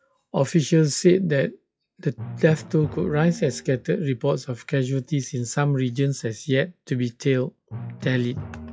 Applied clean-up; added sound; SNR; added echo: classical method log-MMSE.